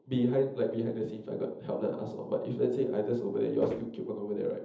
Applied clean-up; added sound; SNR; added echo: none; Walk, footsteps; 7 dB; reverberation time 0.7 s.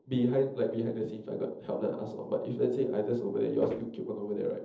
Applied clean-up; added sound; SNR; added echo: neural separator model SepFormer DNS4.